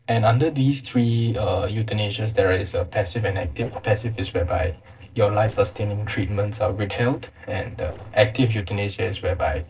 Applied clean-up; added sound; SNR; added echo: neural separator model SepFormer DNS4.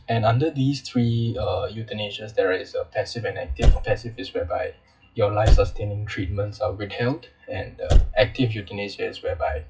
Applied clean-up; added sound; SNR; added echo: classical method WPE with log-MMSE.